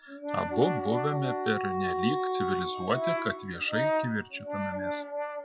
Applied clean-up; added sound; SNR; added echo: classical method log-MMSE.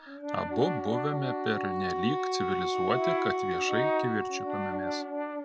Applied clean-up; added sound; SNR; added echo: none; Wind instrument, woodwind instrument + Brass instrument; -2 dB; none.